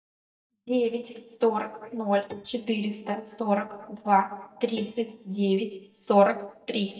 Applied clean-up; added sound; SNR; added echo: neural mask model DeepFilterNet 3.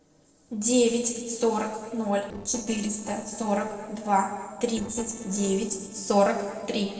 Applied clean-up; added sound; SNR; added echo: neural separator model SepFormer DNS4.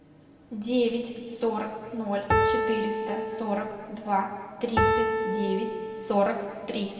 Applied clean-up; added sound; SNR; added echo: none; Piano; -3 dB; reverberation time 2.0 s.